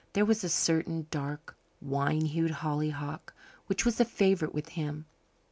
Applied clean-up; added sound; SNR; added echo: none; none; none; none.